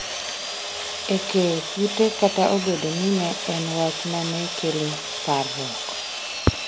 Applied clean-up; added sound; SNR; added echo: none; Sawing; 5 dB; none.